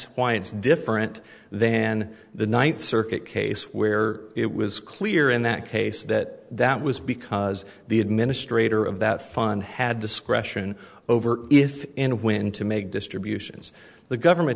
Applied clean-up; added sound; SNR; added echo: none; none; none; none.